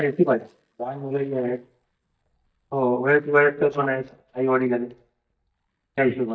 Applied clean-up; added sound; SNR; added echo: neural mask model DeepFilterNet 3.